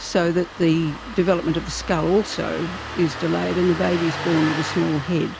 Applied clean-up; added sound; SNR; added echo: none; Engine starting; 10 dB; none.